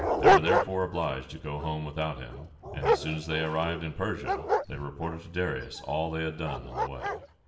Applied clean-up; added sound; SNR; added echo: none; Dog; -2 dB; reverberation time 0.8 s.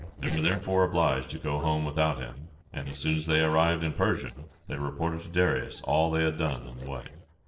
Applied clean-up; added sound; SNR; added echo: neural separator model SepFormer DNS4.